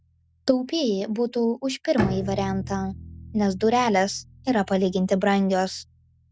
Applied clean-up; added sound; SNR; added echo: none; Bowed string instrument; 13 dB; none.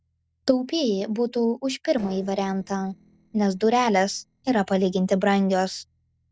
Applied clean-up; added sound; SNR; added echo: neural separator model SepFormer DNS4.